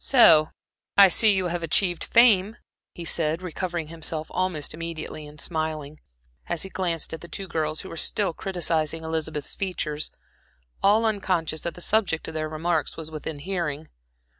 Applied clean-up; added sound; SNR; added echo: none; none; none; none.